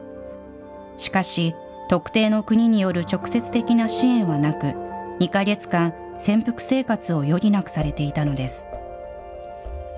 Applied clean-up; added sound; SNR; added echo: none; none; none; none.